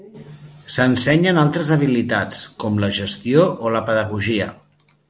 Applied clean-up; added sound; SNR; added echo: none; none; none; none.